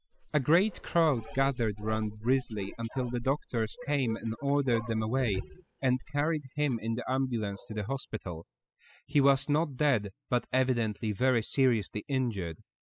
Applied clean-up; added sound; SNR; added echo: classical method spectral subtraction.